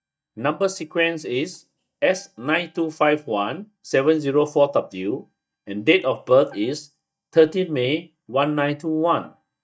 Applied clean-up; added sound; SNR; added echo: neural mask model DeepFilterNet 3.